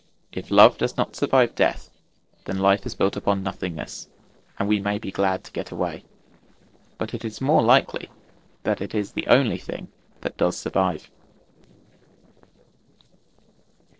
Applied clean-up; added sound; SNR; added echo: neural separator model SepFormer DNS4.